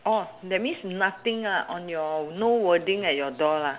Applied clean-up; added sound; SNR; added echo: none; none; none; none.